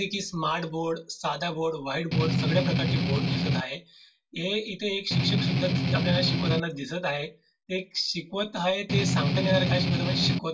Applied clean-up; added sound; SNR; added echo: none; Strum; -5 dB; reverberation time 0.2 s.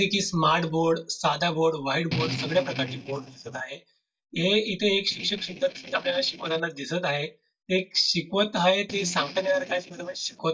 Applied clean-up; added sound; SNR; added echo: neural mask model DeepFilterNet 3.